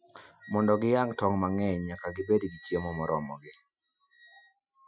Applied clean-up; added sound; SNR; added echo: classical method Wiener filter.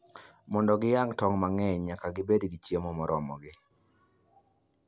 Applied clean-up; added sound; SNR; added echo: none; none; none; none.